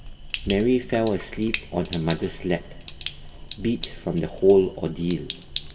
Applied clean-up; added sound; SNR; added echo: none; Sink (filling or washing); 8 dB; reverberation time 1.6 s.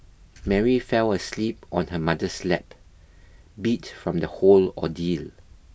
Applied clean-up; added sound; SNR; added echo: none; none; none; none.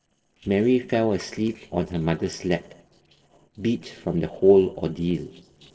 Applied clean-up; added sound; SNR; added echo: neural separator model SepFormer DNS4.